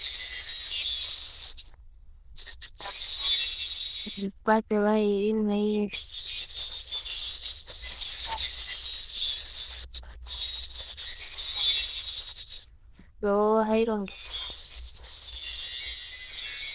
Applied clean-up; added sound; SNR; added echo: neural diffusion model UNIVERSE++.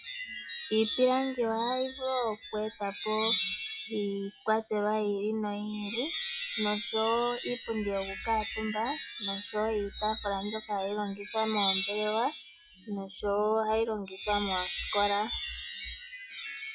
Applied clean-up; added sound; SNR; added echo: classical method log-MMSE.